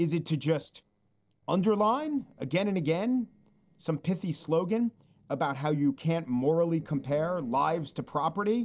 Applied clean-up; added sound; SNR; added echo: neural separator model SepFormer DNS4.